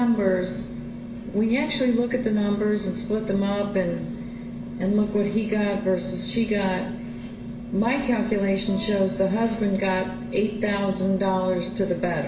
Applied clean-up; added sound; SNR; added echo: none; Wind instrument, woodwind instrument; 19 dB; reverberation time 0.3 s.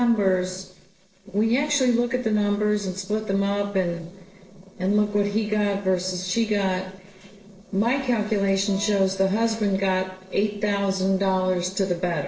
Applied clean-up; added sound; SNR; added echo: neural separator model SepFormer DNS4.